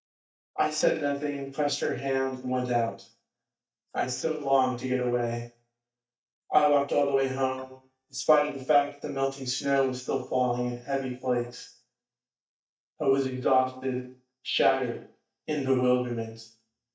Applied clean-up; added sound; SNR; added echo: neural mask model DeepFilterNet 3.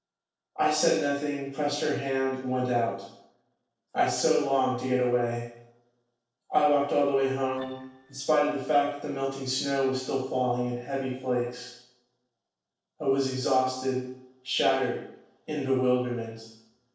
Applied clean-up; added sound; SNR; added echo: neural separator model SepFormer DNS4.